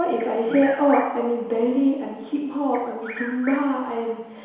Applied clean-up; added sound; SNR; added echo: none; Bird vocalization, bird call, bird song; 17 dB; reverberation time 1.0 s.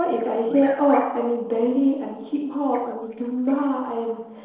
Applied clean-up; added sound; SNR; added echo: neural separator model SepFormer DNS4.